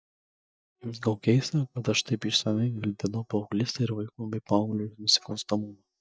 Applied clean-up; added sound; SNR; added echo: neural mask model DeepFilterNet 3.